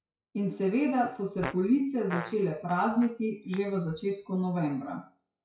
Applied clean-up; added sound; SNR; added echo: classical method WPE with log-MMSE.